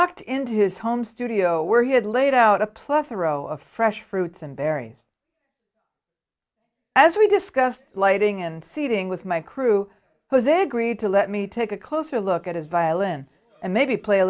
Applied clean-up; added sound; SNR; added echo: none; none; none; none.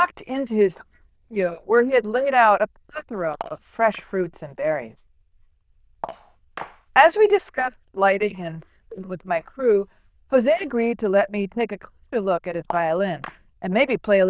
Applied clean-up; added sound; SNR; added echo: neural diffusion model UNIVERSE++.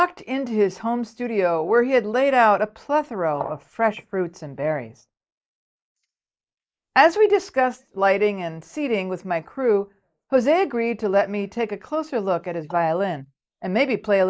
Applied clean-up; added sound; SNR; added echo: neural mask model Resemble Enhance denoiser.